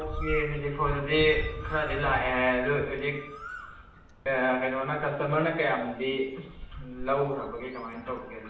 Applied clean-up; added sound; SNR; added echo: none; Bird; 10 dB; reverberation time 0.7 s.